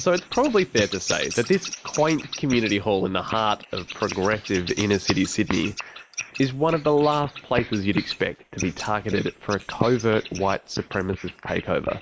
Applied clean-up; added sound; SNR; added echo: neural mask model Resemble Enhance denoiser.